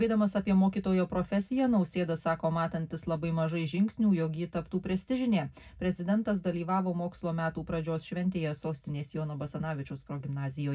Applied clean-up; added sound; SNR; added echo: none; none; none; reverberation time 0.4 s.